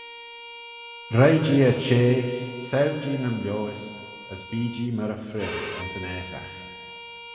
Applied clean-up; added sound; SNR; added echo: none; Bowed string instrument; 14 dB; reverberation time 2.1 s.